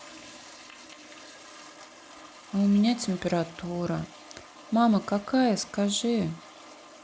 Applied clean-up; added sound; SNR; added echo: none; Toilet flush; 19 dB; none.